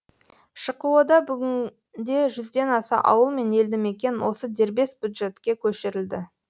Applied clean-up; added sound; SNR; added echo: none; none; none; none.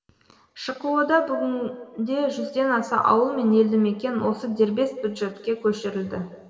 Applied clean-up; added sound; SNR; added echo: none; none; none; reverberation time 1.7 s.